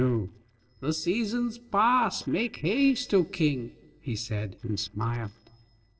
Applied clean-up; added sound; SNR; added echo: neural separator model SepFormer DNS4.